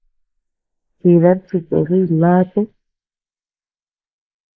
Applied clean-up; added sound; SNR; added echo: neural mask model Resemble Enhance denoiser.